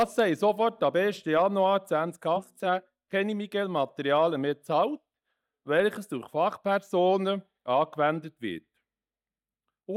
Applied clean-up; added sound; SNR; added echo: neural mask model DeepFilterNet 3.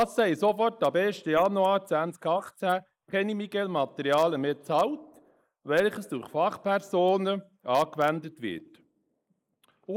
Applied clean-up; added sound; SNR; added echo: neural mask model Resemble Enhance denoiser.